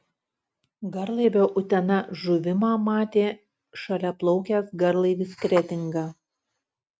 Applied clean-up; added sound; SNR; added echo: none; none; none; none.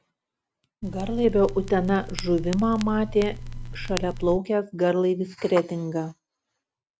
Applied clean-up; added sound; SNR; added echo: none; Crackle; 8 dB; none.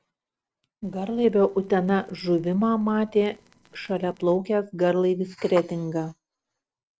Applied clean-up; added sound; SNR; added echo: neural separator model SepFormer DNS4.